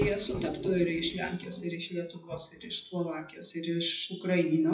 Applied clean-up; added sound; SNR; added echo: classical method WPE with log-MMSE.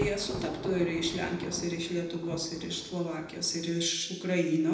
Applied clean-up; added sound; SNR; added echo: none; Thunder; 10 dB; reverberation time 0.8 s.